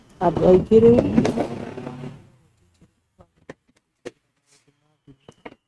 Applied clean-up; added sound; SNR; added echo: neural mask model RNNoise.